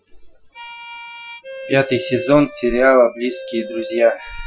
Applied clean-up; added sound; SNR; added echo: classical method Wiener filter.